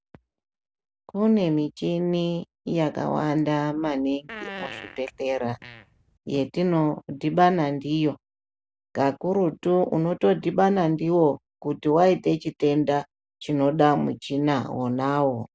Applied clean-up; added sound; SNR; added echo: none; Fart; 16 dB; none.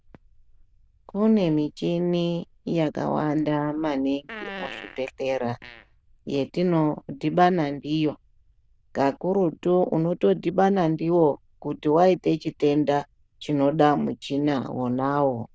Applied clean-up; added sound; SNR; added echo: neural diffusion model UNIVERSE++.